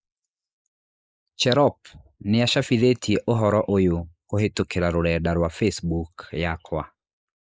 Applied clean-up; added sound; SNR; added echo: neural mask model Resemble Enhance denoiser.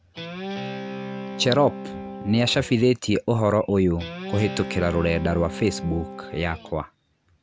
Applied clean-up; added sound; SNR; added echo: none; Guitar; 10 dB; none.